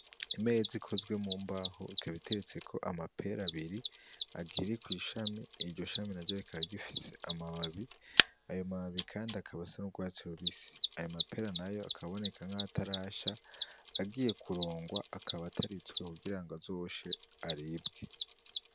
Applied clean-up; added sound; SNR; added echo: none; Mechanisms; -2 dB; none.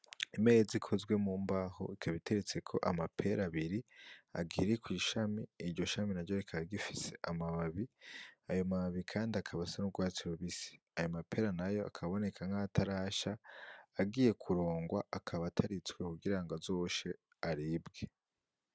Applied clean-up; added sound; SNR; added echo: none; none; none; none.